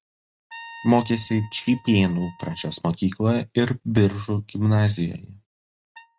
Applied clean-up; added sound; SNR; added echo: neural mask model RNNoise.